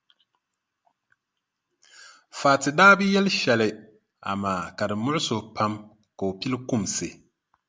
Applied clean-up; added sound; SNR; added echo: none; none; none; none.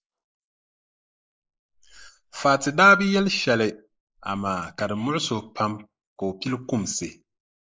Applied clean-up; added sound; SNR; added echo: neural mask model Resemble Enhance denoiser.